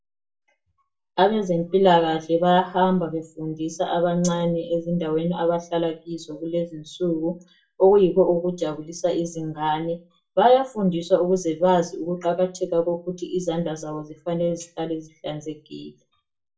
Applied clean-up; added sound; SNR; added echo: none; none; none; reverberation time 0.2 s.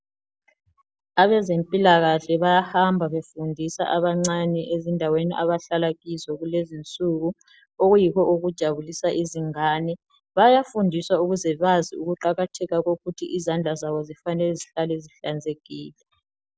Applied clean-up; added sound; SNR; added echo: none; none; none; none.